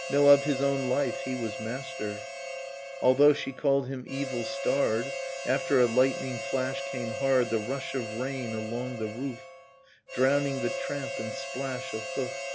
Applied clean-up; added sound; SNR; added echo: none; Harmonica; 7 dB; none.